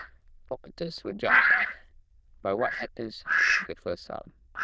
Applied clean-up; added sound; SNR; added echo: neural diffusion model UNIVERSE++.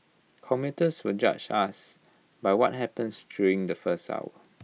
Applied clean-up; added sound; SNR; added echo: none; none; none; none.